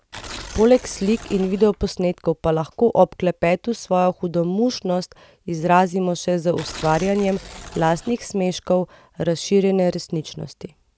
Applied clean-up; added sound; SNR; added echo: none; Tearing; 17 dB; none.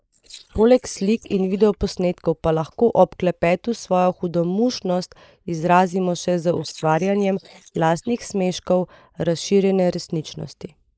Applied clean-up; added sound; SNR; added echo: neural mask model Resemble Enhance denoiser.